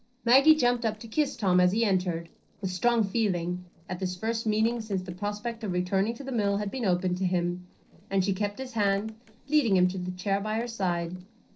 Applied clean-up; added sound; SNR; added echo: neural separator model SepFormer DNS4.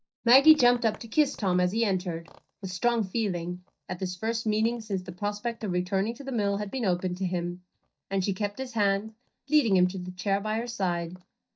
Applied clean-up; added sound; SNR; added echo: neural mask model DeepFilterNet 3.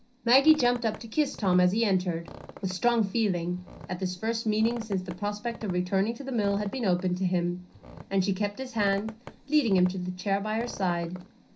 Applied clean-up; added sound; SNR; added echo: none; Squeak; 19 dB; reverberation time 0.5 s.